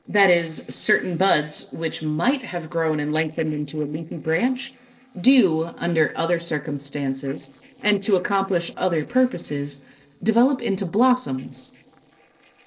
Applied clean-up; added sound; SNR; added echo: neural separator model SepFormer DNS4.